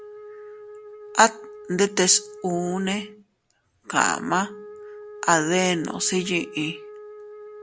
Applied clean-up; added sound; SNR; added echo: none; Wind instrument, woodwind instrument; 16 dB; none.